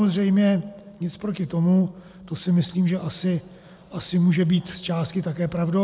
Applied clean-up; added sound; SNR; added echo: none; none; none; none.